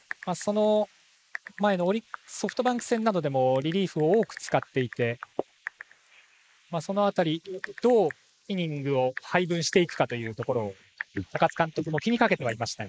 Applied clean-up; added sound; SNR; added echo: neural mask model Resemble Enhance denoiser.